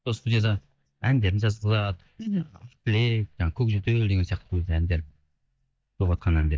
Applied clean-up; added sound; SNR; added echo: neural mask model DeepFilterNet 3.